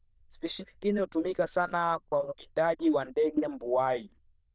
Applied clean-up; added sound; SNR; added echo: neural diffusion model UNIVERSE++.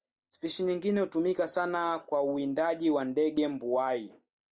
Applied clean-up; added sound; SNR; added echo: none; none; none; none.